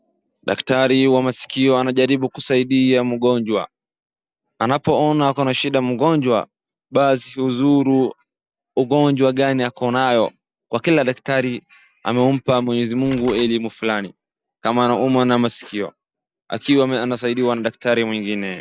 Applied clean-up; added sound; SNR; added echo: none; Telephone; 20 dB; none.